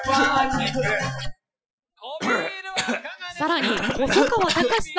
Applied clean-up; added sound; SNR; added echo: classical method Wiener filter.